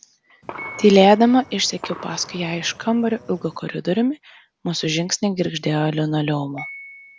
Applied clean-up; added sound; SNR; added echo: none; Gunshot, gunfire + Piano; 20 dB; none.